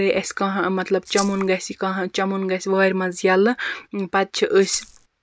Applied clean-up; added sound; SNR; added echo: none; Rattle (instrument); 11 dB; none.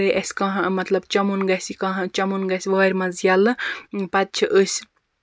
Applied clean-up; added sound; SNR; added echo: none; none; none; none.